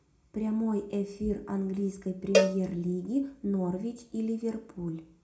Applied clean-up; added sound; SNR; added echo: none; Cowbell; 0 dB; reverberation time 0.4 s.